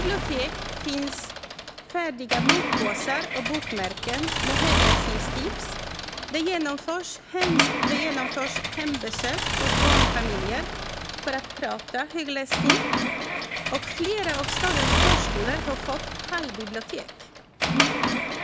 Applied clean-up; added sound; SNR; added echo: none; Accelerating, revving, vroom / Mechanisms; -4 dB; none.